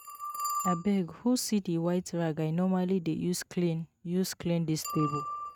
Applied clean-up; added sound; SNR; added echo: neural mask model RNNoise.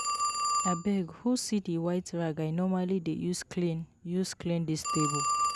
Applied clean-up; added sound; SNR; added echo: none; Telephone; 3 dB; none.